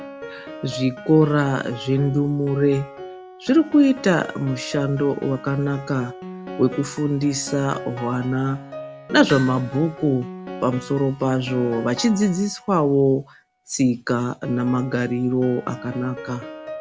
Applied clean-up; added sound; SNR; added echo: none; Piano + Hammer; 14 dB; none.